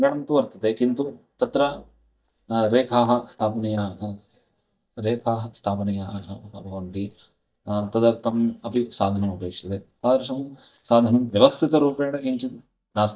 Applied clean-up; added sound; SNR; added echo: neural mask model DeepFilterNet 3.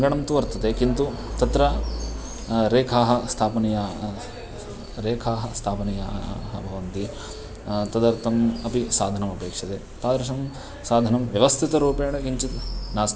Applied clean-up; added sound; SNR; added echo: none; none; none; none.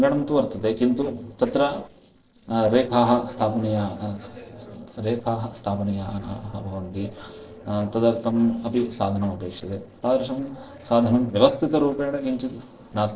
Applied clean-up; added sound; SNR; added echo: neural separator model SepFormer DNS4.